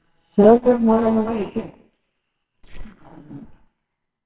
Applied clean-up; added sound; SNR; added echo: neural separator model SepFormer WHAMR!.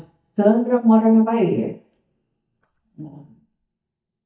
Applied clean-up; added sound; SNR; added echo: neural mask model DeepFilterNet 3.